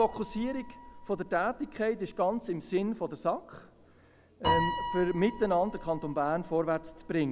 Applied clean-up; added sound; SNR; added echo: none; Piano; 8 dB; none.